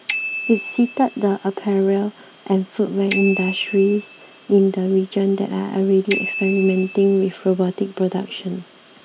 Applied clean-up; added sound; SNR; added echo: none; Bicycle bell; 12 dB; none.